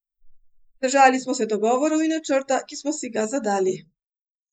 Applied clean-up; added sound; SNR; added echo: neural mask model Resemble Enhance denoiser.